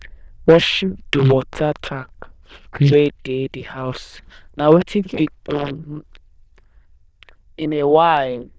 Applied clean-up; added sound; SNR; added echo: neural diffusion model UNIVERSE++.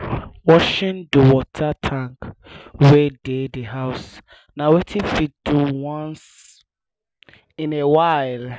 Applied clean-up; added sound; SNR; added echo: none; none; none; none.